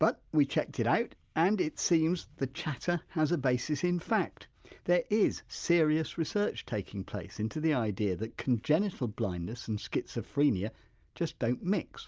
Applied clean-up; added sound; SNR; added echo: none; none; none; none.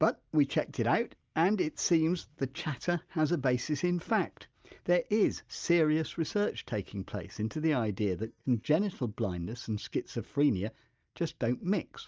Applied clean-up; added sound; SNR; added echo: neural mask model DeepFilterNet 3.